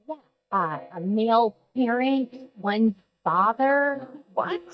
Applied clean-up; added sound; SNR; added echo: neural mask model DeepFilterNet 3.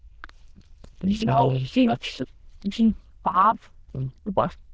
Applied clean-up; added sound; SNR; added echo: neural diffusion model UNIVERSE++.